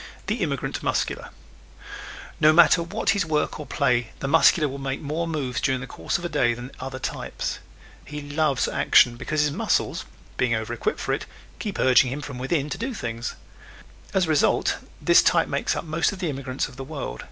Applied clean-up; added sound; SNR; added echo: none; none; none; none.